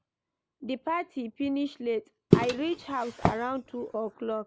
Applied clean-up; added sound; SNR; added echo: none; Walk, footsteps; -4 dB; none.